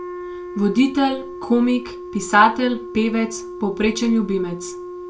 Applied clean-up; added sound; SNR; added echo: none; Wind instrument, woodwind instrument; 12 dB; reverberation time 0.2 s.